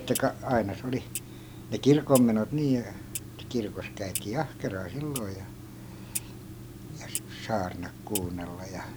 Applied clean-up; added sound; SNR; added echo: none; Clock; 10 dB; none.